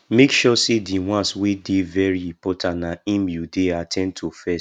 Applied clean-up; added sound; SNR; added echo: none; none; none; none.